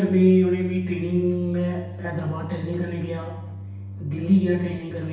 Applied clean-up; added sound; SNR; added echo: none; Organ; 12 dB; reverberation time 0.9 s.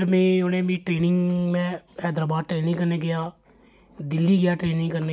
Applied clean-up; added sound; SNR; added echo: none; none; none; none.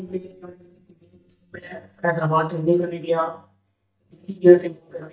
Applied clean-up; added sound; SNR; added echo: neural mask model DeepFilterNet 3.